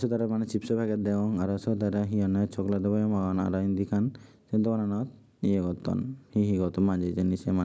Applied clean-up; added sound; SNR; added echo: none; none; none; none.